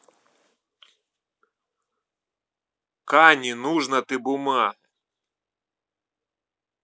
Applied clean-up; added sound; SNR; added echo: none; none; none; none.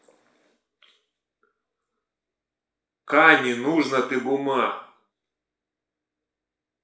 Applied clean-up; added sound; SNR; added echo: none; none; none; reverberation time 0.5 s.